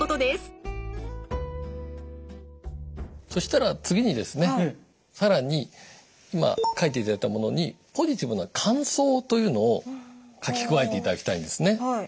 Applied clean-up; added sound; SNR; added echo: none; none; none; none.